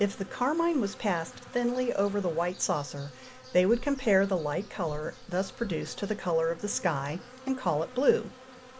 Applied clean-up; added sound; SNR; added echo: none; Insect; 20 dB; none.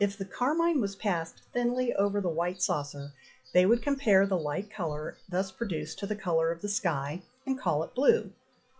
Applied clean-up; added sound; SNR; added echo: classical method log-MMSE.